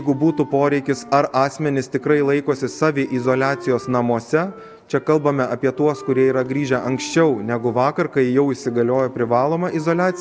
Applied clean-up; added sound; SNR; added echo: none; Wind instrument, woodwind instrument; 19 dB; none.